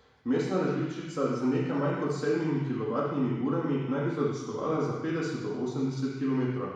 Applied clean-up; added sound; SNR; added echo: none; none; none; reverberation time 1.1 s.